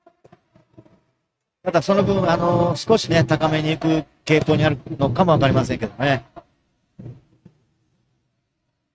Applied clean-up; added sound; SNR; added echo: neural mask model RNNoise.